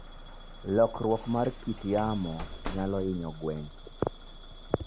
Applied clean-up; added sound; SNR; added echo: none; Bus / Alarm; 11 dB; none.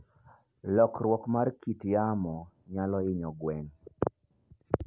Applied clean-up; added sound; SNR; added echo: none; none; none; none.